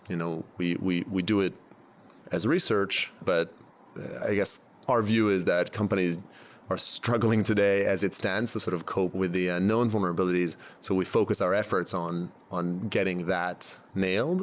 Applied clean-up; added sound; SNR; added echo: none; none; none; none.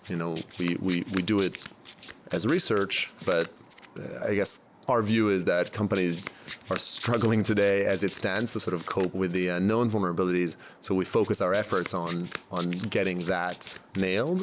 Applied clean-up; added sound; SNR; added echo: none; Domestic sounds, home sounds; 19 dB; none.